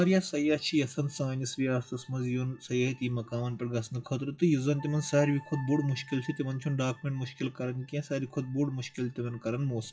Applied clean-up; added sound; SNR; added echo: classical method WPE with log-MMSE.